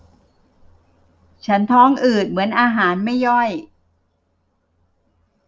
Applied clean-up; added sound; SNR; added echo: none; none; none; none.